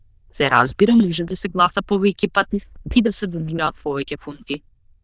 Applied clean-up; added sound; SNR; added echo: neural diffusion model UNIVERSE++.